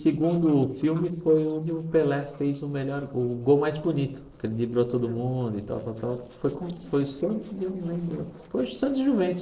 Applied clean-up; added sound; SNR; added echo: neural separator model SepFormer DNS4.